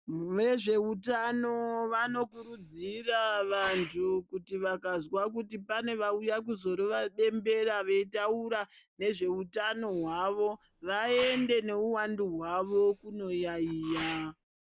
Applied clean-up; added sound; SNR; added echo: none; Sneeze; 13 dB; none.